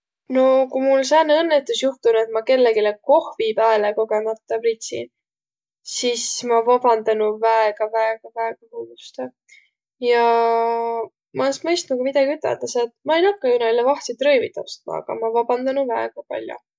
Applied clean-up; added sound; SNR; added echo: none; none; none; none.